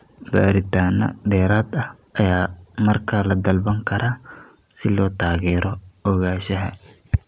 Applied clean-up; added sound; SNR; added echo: none; none; none; none.